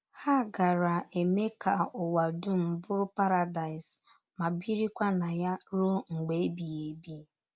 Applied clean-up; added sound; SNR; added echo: none; none; none; none.